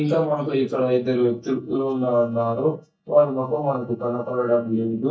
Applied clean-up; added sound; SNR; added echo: neural mask model DeepFilterNet 3.